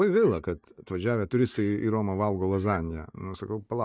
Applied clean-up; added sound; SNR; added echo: neural mask model DeepFilterNet 3.